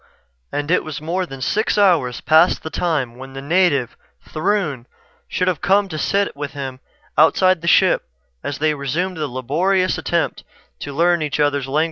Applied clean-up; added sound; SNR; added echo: none; none; none; none.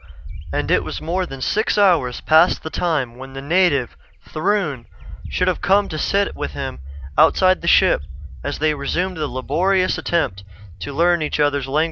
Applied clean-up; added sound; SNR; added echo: none; Bird; 12 dB; none.